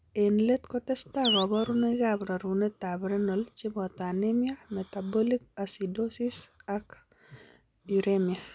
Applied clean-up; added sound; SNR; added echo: none; Animal; 9 dB; none.